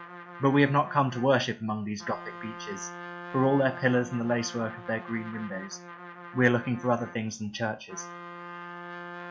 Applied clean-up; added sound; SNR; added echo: none; Trumpet; 14 dB; none.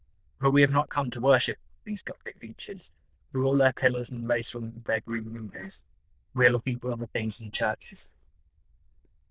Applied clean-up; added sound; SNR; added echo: neural diffusion model UNIVERSE++.